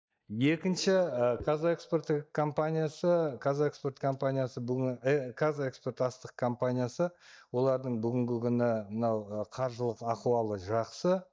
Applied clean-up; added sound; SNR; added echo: neural mask model DeepFilterNet 3.